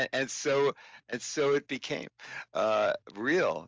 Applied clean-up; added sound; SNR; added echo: none; none; none; none.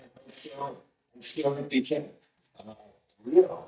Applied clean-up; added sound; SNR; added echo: neural mask model DeepFilterNet 3.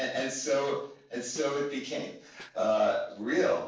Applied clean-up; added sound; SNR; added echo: neural separator model SepFormer DNS4.